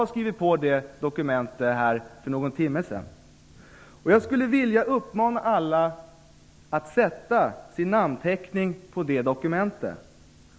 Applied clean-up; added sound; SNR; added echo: none; none; none; none.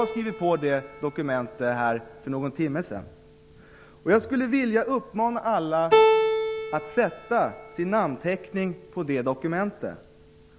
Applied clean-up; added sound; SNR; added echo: none; Keyboard (musical); 3 dB; none.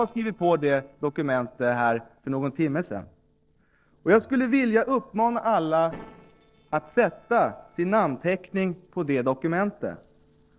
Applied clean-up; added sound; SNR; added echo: neural separator model SepFormer DNS4.